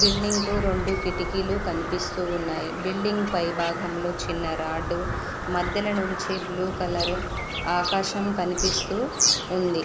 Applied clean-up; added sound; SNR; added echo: none; Bird vocalization, bird call, bird song; 2 dB; none.